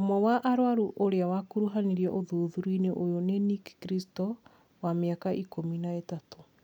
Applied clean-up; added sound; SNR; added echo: none; none; none; none.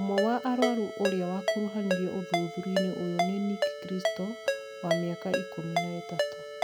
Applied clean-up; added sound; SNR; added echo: none; Ringtone; 1 dB; none.